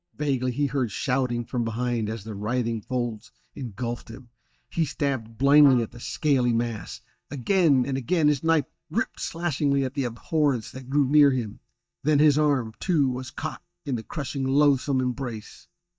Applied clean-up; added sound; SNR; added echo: neural mask model DeepFilterNet 3.